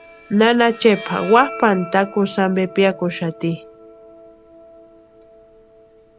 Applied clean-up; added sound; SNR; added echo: none; Bowed string instrument; 16 dB; none.